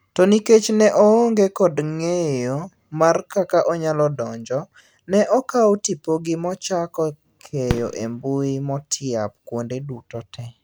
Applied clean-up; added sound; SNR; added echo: none; Fireworks; 13 dB; none.